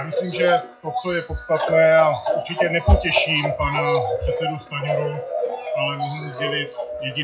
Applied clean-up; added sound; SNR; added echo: classical method WPE with log-MMSE.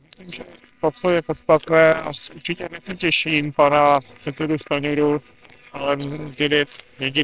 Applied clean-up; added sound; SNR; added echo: neural separator model SepFormer WHAMR!.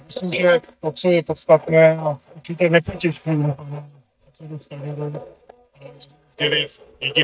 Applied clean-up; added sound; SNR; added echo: neural mask model DeepFilterNet 3.